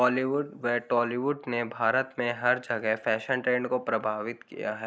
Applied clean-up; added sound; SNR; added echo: neural mask model Resemble Enhance denoiser.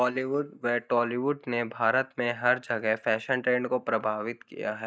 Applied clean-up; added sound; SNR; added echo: neural mask model DeepFilterNet 3.